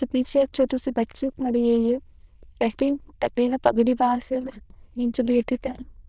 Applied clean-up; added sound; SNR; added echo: neural diffusion model UNIVERSE++.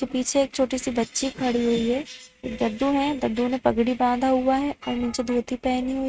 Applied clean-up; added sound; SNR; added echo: neural mask model RNNoise.